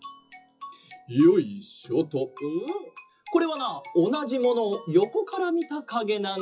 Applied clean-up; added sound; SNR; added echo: classical method WPE with log-MMSE.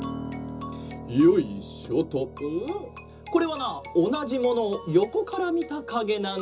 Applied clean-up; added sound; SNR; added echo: none; Piano; 14 dB; reverberation time 0.2 s.